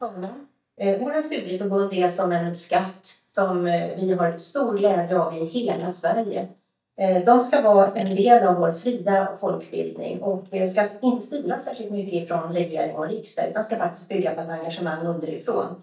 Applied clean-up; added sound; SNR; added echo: neural mask model DeepFilterNet 3.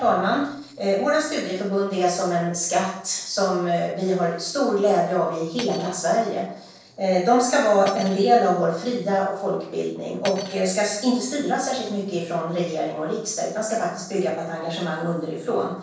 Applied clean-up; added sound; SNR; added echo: neural separator model SepFormer DNS4.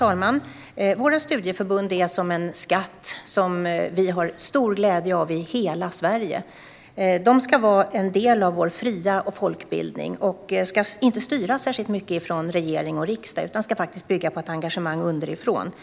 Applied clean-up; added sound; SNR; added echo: none; none; none; none.